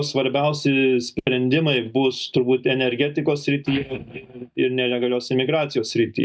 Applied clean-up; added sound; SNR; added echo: neural mask model DeepFilterNet 3.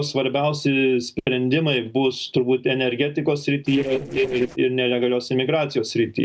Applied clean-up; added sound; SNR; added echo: neural separator model SepFormer DNS4.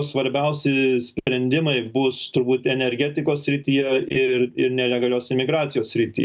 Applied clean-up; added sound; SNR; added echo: none; none; none; none.